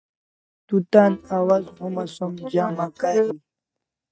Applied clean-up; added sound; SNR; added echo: neural mask model DeepFilterNet 3.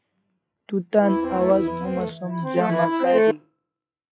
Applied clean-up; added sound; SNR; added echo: classical method log-MMSE.